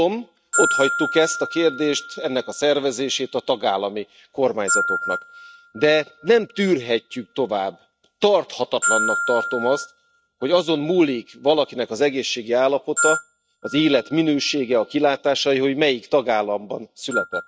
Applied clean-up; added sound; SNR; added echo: neural mask model RNNoise.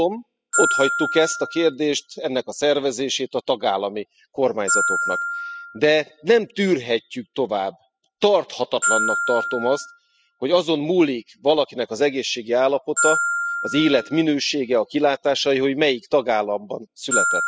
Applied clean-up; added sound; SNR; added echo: classical method spectral subtraction.